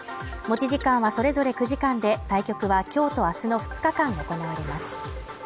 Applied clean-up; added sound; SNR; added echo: none; none; none; none.